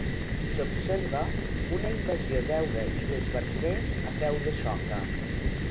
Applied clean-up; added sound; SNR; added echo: none; Fire; -4 dB; none.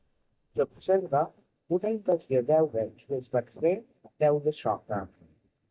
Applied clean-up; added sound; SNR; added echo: neural mask model DeepFilterNet 3.